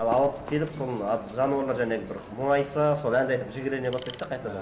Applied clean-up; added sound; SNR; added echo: none; Tools + Run; 18 dB; none.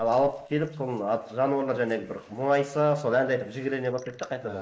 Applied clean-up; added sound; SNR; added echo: neural mask model Resemble Enhance denoiser.